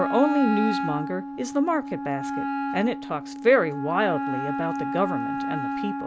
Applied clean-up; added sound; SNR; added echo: none; Wind instrument, woodwind instrument; 3 dB; none.